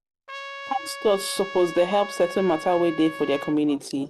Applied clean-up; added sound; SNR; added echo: none; Trumpet; 13 dB; none.